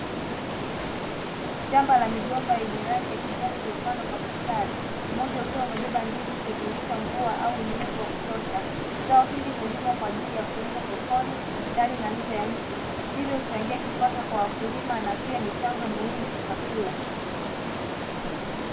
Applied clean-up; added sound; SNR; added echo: none; Stream; 1 dB; none.